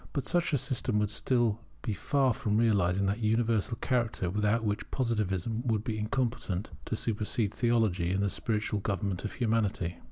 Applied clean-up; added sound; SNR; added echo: none; none; none; none.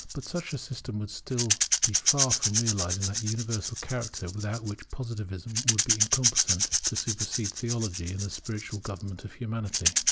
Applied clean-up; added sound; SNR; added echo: none; Rattle / Rattle (instrument); -3 dB; none.